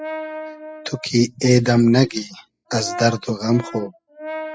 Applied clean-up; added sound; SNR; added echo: classical method spectral subtraction.